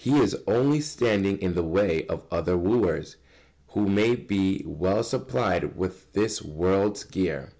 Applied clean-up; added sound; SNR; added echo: none; none; none; none.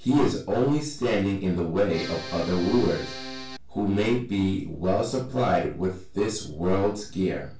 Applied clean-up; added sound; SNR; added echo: none; Accordion; 11 dB; reverberation time 0.3 s.